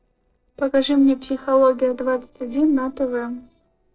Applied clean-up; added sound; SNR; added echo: neural separator model SepFormer DNS4.